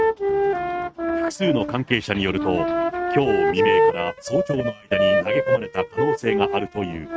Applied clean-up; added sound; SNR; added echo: neural mask model RNNoise.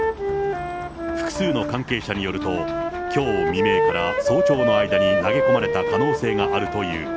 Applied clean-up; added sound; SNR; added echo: none; Wind instrument, woodwind instrument; -3 dB; none.